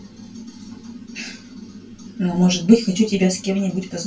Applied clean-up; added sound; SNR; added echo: none; none; none; reverberation time 0.1 s.